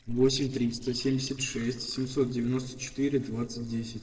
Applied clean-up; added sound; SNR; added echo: neural separator model SepFormer DNS4.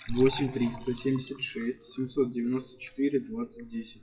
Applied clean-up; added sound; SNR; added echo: classical method WPE with log-MMSE.